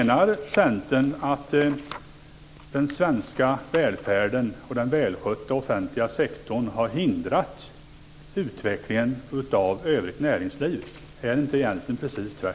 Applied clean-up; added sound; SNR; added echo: none; none; none; none.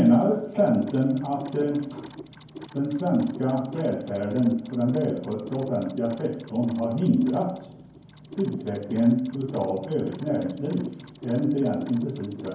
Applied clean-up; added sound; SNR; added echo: none; Mechanisms; 18 dB; reverberation time 0.9 s.